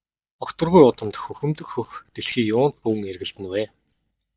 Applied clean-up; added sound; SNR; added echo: neural mask model DeepFilterNet 3.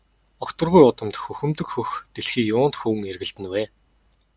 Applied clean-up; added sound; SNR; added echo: none; none; none; none.